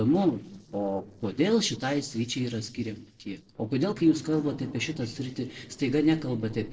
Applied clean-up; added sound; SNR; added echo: neural separator model SepFormer DNS4.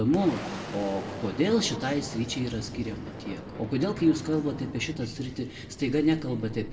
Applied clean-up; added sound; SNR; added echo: none; Boom; 12 dB; reverberation time 1.8 s.